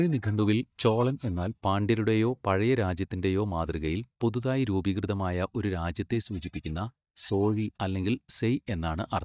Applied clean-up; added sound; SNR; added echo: neural mask model DeepFilterNet 3.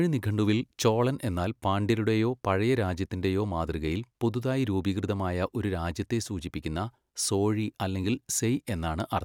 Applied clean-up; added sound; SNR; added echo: none; none; none; none.